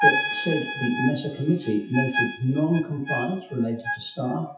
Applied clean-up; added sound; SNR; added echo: classical method WPE with log-MMSE.